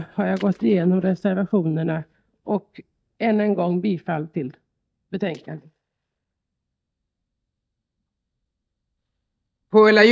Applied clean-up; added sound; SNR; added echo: neural mask model DeepFilterNet 3.